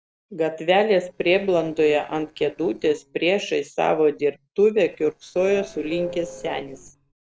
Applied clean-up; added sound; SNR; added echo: neural separator model SepFormer DNS4.